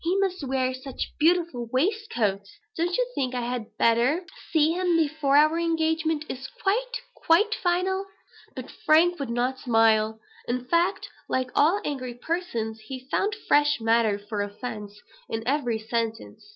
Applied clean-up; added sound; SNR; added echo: none; none; none; none.